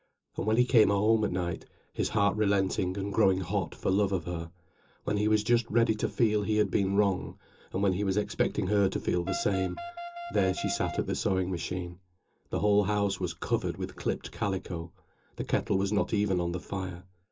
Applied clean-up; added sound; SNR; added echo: none; Wind instrument, woodwind instrument; 10 dB; reverberation time 0.2 s.